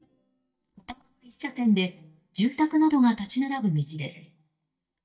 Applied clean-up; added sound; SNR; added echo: neural mask model DeepFilterNet 3.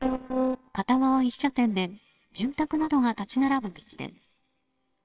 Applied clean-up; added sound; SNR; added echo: neural separator model SepFormer WHAMR!.